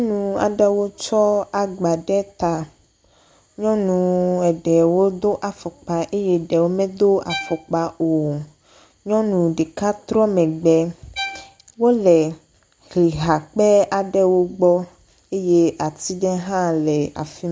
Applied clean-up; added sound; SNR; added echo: none; Bowed string instrument; 14 dB; none.